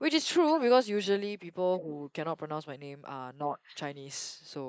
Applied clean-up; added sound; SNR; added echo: neural mask model Resemble Enhance denoiser.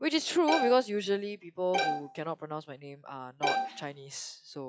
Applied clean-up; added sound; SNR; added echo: classical method log-MMSE.